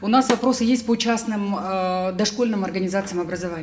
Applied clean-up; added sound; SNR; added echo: none; Snare drum; 12 dB; reverberation time 0.7 s.